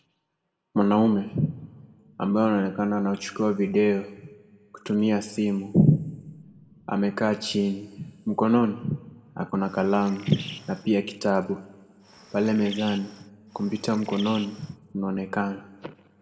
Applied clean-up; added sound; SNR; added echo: none; Bird; 17 dB; reverberation time 0.9 s.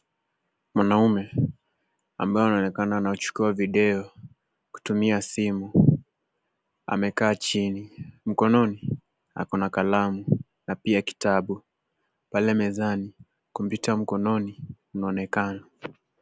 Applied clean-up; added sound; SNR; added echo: none; none; none; none.